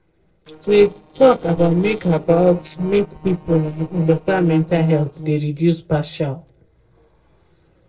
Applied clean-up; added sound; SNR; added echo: neural separator model SepFormer DNS4.